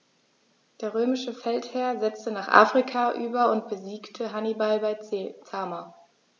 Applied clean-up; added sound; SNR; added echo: none; none; none; none.